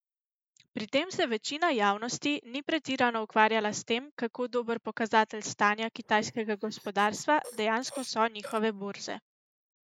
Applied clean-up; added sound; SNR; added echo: neural mask model Resemble Enhance denoiser.